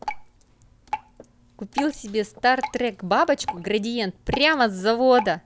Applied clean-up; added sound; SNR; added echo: none; Drip; 12 dB; none.